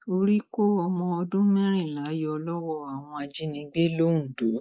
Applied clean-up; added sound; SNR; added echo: neural mask model Resemble Enhance denoiser.